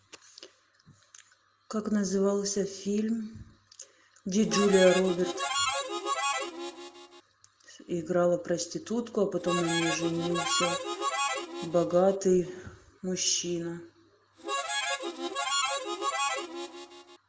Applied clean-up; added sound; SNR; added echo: none; Harmonica; 2 dB; none.